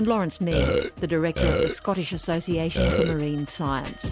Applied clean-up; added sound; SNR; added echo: none; Burping, eructation; -3 dB; none.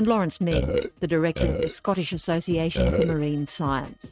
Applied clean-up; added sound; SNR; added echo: neural mask model RNNoise.